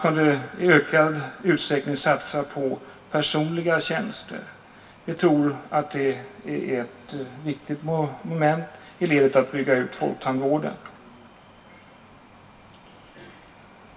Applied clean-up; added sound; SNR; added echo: none; Cricket; 18 dB; reverberation time 0.2 s.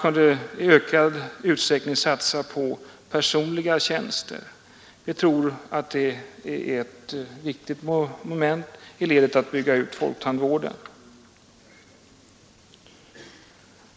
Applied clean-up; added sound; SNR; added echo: none; none; none; none.